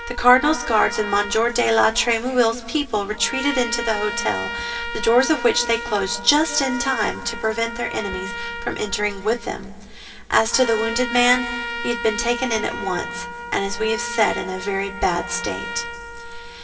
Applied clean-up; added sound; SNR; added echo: none; Trumpet; 9 dB; reverberation time 2.6 s.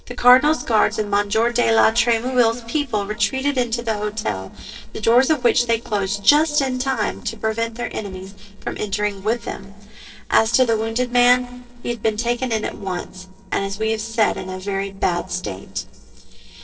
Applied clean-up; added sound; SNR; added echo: neural separator model SepFormer DNS4.